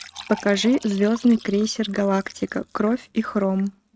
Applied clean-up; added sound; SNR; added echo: neural mask model RNNoise.